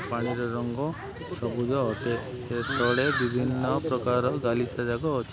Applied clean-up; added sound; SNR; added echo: none; none; none; none.